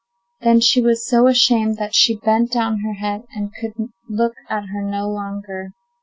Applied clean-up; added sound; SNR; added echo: none; none; none; none.